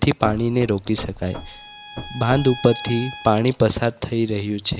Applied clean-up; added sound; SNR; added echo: none; Knock / Wood + Bowed string instrument; 13 dB; none.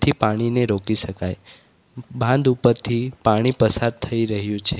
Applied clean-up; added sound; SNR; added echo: none; none; none; none.